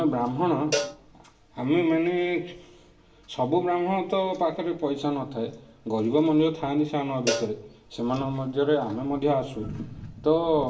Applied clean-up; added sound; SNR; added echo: none; Cowbell; 9 dB; reverberation time 0.6 s.